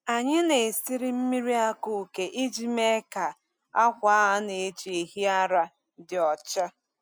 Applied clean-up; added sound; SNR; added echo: none; none; none; none.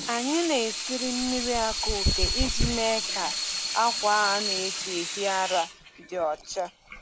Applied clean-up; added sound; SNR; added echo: none; Sink (filling or washing) / Water tap, faucet + Dog; 1 dB; none.